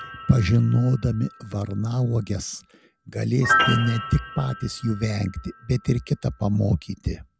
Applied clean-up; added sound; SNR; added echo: none; Piano; 8 dB; none.